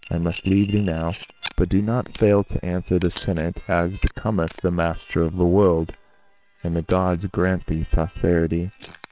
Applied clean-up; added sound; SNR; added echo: neural separator model SepFormer WHAM!.